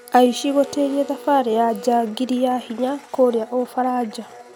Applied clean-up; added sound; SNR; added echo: none; Domestic sounds, home sounds; 19 dB; none.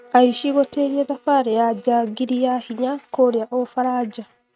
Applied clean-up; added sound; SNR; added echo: neural mask model RNNoise.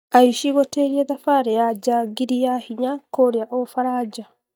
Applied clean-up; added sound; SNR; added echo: neural mask model DeepFilterNet 3.